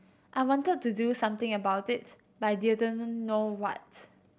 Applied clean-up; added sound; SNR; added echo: none; none; none; none.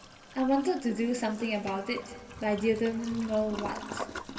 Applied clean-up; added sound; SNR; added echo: none; Toilet flush; 13 dB; reverberation time 1.8 s.